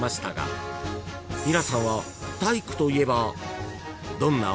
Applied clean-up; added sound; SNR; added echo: none; none; none; none.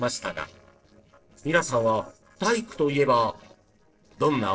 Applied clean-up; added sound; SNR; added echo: neural separator model SepFormer DNS4.